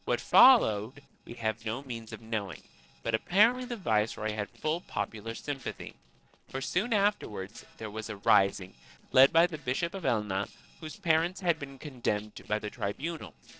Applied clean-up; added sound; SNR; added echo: neural separator model SepFormer DNS4.